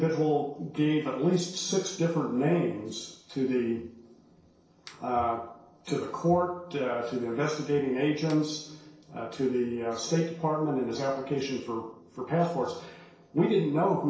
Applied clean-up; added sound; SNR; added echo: neural separator model SepFormer DNS4.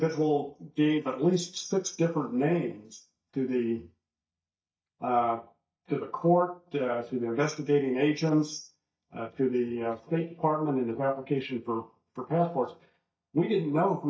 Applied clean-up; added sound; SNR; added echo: neural mask model DeepFilterNet 3.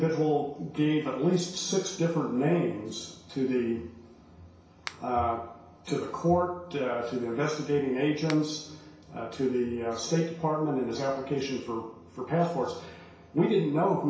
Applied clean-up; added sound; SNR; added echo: none; Finger snapping; 18 dB; reverberation time 0.6 s.